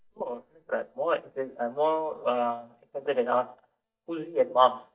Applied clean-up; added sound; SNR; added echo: neural mask model DeepFilterNet 3.